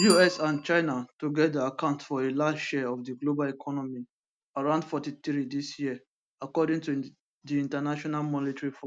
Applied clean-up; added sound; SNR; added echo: none; Bicycle bell; 15 dB; none.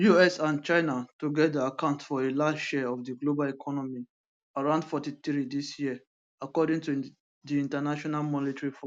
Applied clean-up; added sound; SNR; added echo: none; none; none; none.